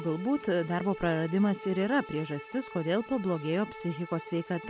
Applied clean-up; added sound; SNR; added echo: none; Bowed string instrument; 14 dB; none.